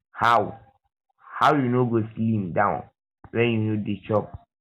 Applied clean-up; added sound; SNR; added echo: none; none; none; none.